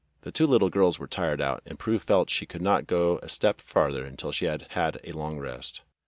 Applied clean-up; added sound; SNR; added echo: none; none; none; none.